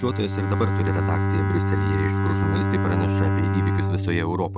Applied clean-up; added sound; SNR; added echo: neural mask model RNNoise.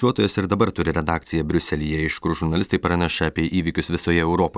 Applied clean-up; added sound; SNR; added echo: none; none; none; none.